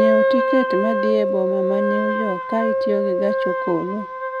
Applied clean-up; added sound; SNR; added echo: none; Wind instrument, woodwind instrument; -2 dB; none.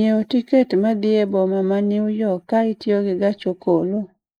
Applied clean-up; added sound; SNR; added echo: neural mask model Resemble Enhance denoiser.